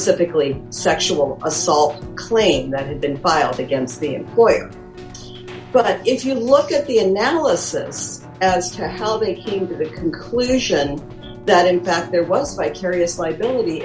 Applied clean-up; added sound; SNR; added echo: none; Keyboard (musical); 15 dB; none.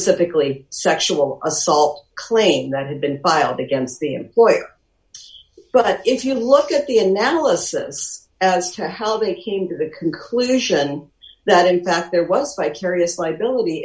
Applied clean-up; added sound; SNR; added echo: none; none; none; none.